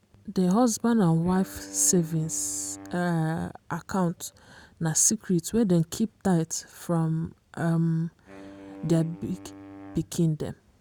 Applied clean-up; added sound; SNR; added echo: none; Wind instrument, woodwind instrument; 19 dB; none.